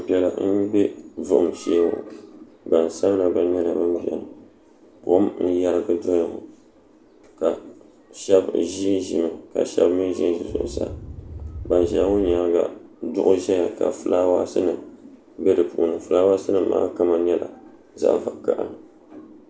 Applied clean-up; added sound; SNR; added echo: none; Wind; 12 dB; none.